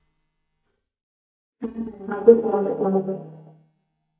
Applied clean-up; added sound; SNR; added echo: neural mask model DeepFilterNet 3.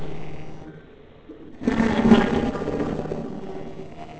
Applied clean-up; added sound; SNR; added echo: neural separator model SepFormer DNS4.